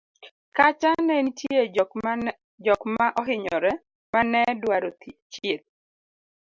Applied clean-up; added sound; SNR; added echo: none; none; none; none.